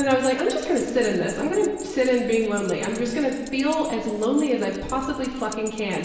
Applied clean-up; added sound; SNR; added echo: none; Keys jangling; 18 dB; reverberation time 1.2 s.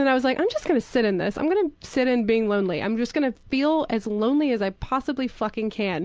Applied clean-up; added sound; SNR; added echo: none; none; none; none.